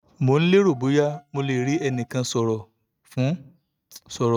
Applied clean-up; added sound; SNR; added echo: neural mask model RNNoise.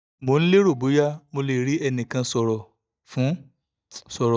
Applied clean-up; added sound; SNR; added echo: neural mask model DeepFilterNet 3.